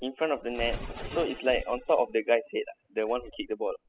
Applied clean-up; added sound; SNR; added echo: classical method spectral subtraction.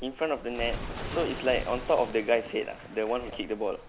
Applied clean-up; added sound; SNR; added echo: none; Waves, surf; 10 dB; none.